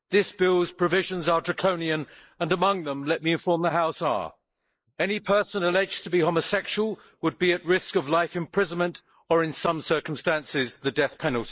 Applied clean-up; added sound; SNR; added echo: neural mask model Resemble Enhance denoiser.